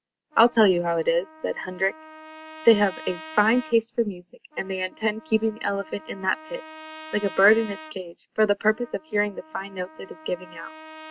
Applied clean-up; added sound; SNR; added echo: none; Trumpet; 19 dB; none.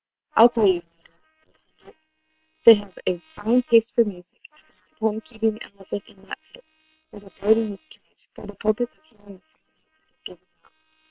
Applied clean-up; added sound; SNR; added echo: neural separator model SepFormer WHAM!.